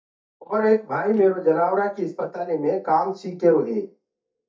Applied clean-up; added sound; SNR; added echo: neural mask model DeepFilterNet 3.